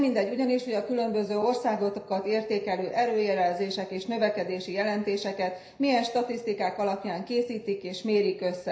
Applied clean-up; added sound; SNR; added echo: none; none; none; reverberation time 0.5 s.